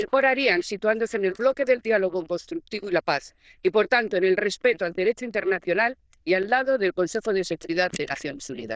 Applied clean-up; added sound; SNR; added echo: neural diffusion model UNIVERSE++.